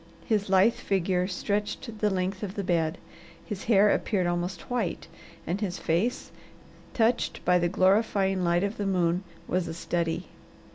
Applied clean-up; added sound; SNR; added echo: none; none; none; none.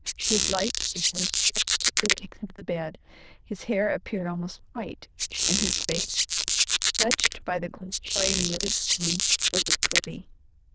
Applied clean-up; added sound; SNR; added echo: neural diffusion model UNIVERSE++.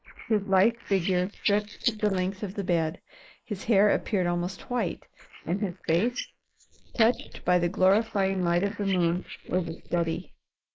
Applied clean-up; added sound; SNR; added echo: neural mask model Resemble Enhance denoiser.